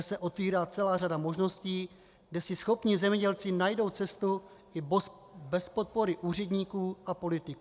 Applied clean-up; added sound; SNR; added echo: none; none; none; none.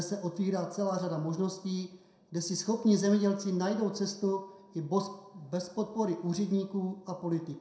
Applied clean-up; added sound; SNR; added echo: none; none; none; reverberation time 0.5 s.